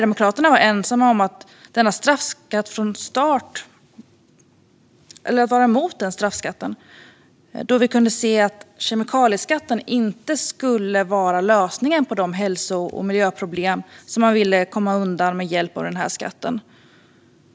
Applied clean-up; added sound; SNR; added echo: none; none; none; none.